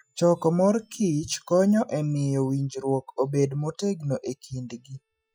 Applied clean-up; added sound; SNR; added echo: classical method Wiener filter.